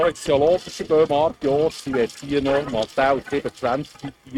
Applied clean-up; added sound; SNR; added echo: neural mask model RNNoise.